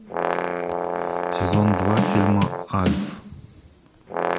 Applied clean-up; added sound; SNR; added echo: none; Bass drum / Snare drum + Brass instrument; 0 dB; none.